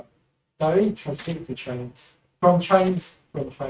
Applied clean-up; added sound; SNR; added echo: neural mask model RNNoise.